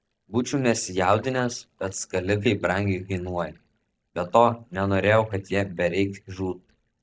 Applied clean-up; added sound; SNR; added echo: neural mask model DeepFilterNet 3.